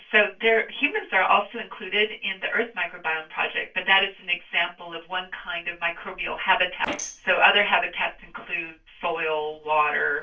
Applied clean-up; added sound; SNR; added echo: neural separator model SepFormer DNS4.